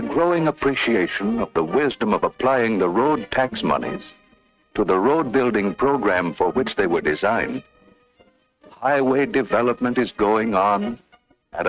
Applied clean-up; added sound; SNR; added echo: neural mask model RNNoise.